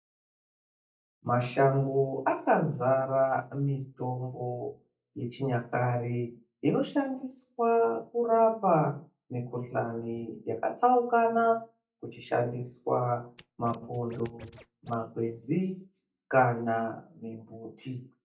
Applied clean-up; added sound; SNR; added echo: neural mask model DeepFilterNet 3.